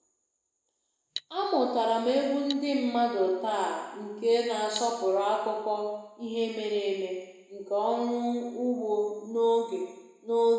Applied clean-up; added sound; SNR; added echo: none; Cutlery, silverware; 15 dB; reverberation time 1.0 s.